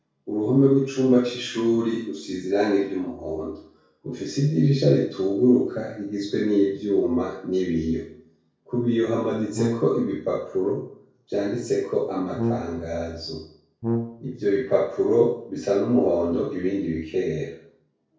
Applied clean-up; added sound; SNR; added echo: neural separator model SepFormer DNS4.